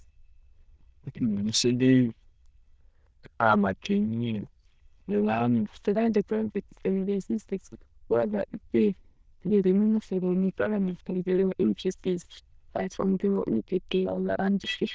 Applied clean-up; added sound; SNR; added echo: neural diffusion model UNIVERSE++.